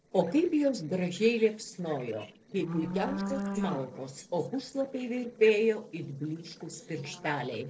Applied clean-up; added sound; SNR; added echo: neural separator model SepFormer DNS4.